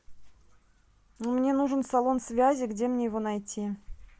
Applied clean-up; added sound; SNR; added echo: none; none; none; none.